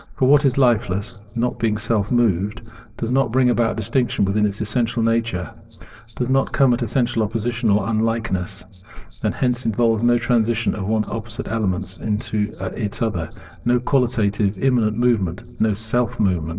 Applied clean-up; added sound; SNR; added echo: neural separator model SepFormer DNS4.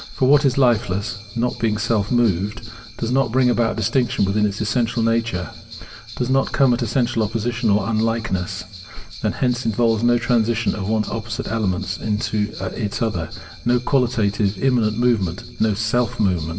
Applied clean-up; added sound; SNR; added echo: none; Bell; 19 dB; reverberation time 1.2 s.